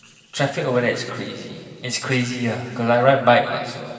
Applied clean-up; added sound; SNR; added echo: none; none; none; reverberation time 2.4 s.